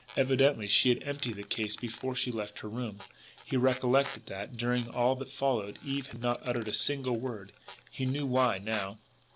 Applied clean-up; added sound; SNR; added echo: none; Squeak; 18 dB; none.